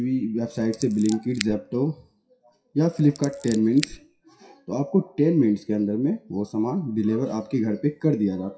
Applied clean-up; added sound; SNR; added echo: classical method WPE with log-MMSE.